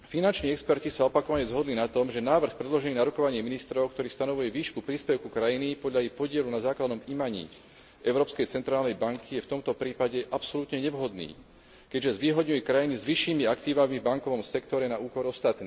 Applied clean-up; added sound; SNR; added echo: none; none; none; none.